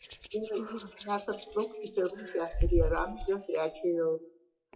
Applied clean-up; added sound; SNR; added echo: classical method WPE with log-MMSE.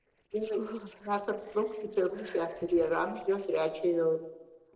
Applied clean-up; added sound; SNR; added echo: neural separator model SepFormer DNS4.